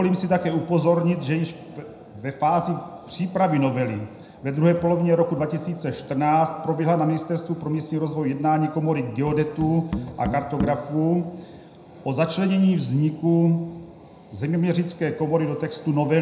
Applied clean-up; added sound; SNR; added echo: none; Musical instrument; 10 dB; reverberation time 0.7 s.